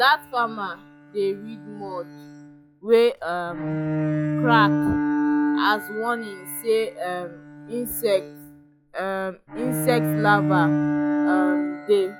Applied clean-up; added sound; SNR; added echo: classical method log-MMSE.